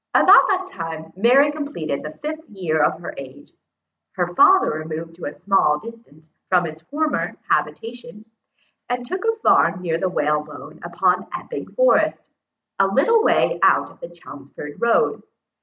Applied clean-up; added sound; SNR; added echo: none; none; none; none.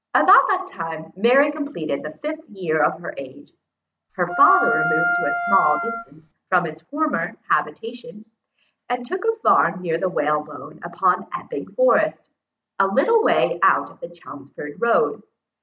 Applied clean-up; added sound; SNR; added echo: none; Wind instrument, woodwind instrument; 1 dB; none.